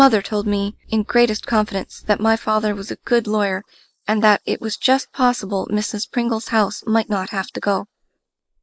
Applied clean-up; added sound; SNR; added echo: neural mask model Resemble Enhance denoiser.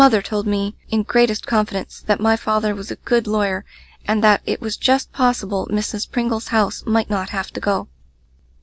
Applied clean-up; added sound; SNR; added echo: none; none; none; none.